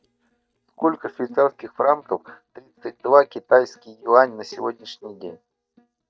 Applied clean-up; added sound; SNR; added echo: neural mask model DeepFilterNet 3.